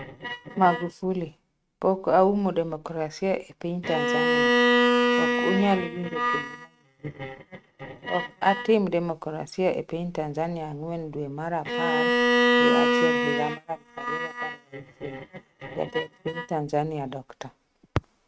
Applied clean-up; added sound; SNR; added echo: neural mask model RNNoise.